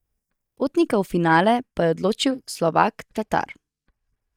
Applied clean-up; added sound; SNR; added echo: neural mask model DeepFilterNet 3.